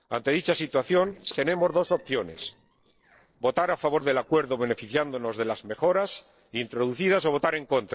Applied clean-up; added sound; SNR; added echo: neural separator model SepFormer DNS4.